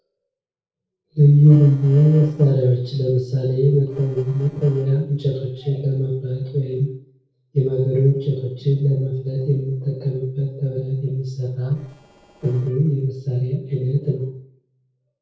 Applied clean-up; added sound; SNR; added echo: neural separator model SepFormer DNS4.